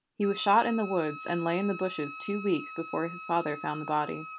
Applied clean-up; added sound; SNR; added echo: none; Wind instrument, woodwind instrument; 13 dB; none.